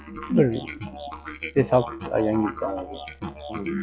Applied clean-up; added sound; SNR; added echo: classical method log-MMSE.